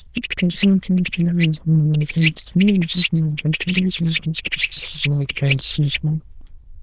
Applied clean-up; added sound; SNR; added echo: neural diffusion model UNIVERSE++.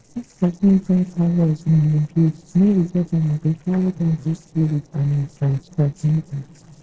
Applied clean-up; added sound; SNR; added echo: neural separator model SepFormer DNS4.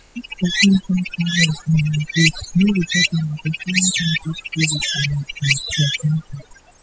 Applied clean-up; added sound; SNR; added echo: classical method spectral subtraction.